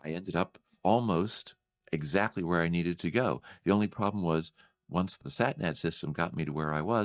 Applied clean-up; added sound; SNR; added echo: neural mask model DeepFilterNet 3.